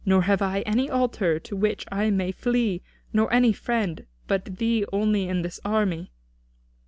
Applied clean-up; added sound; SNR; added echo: none; none; none; none.